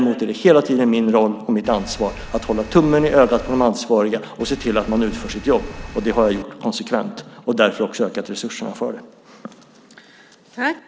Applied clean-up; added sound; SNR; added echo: none; Engine; 14 dB; none.